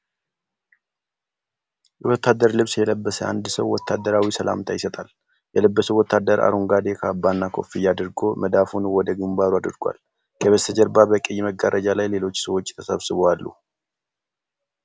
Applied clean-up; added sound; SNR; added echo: none; none; none; none.